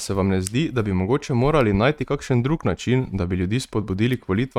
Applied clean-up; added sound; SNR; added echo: neural mask model RNNoise.